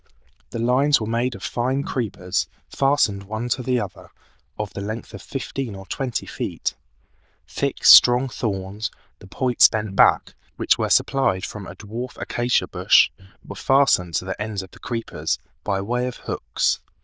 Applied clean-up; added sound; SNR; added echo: neural diffusion model UNIVERSE++.